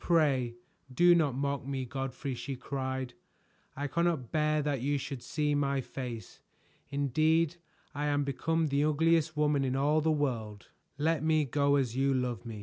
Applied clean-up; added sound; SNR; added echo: none; none; none; none.